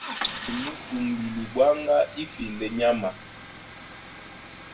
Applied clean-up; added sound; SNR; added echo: none; Idling / Engine starting / Car; 11 dB; reverberation time 0.2 s.